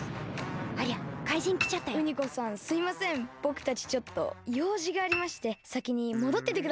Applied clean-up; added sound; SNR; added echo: none; Piano; 9 dB; none.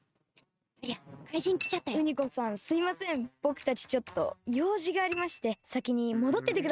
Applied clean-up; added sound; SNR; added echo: neural mask model RNNoise.